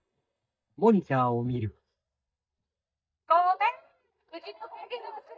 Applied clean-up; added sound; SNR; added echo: neural mask model DeepFilterNet 3.